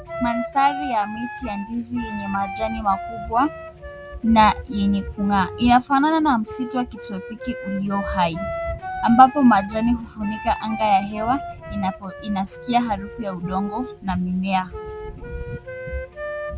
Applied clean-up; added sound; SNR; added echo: none; Wind instrument, woodwind instrument; 11 dB; none.